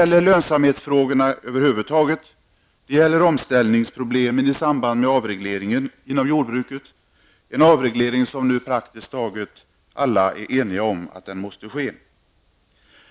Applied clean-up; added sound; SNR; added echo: none; none; none; none.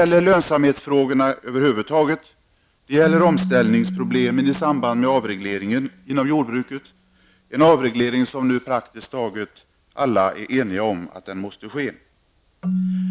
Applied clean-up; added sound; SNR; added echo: none; Keyboard (musical); 11 dB; none.